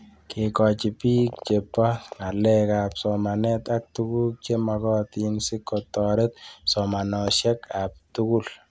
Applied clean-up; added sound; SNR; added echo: none; none; none; none.